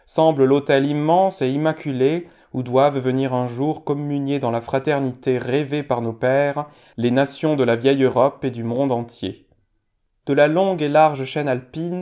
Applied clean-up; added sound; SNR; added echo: none; none; none; none.